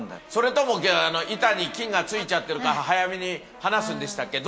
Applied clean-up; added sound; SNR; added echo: none; none; none; none.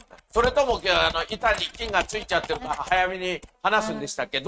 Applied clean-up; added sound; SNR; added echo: neural mask model RNNoise.